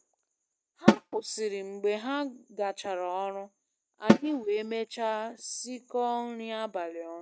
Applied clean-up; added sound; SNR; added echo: neural mask model RNNoise.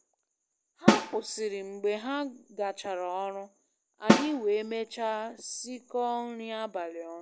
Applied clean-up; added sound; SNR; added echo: none; Snare drum; -3 dB; none.